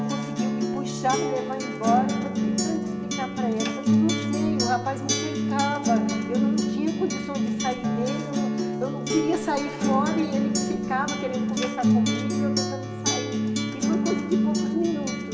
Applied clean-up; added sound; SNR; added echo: none; Acoustic guitar; -4 dB; reverberation time 1.6 s.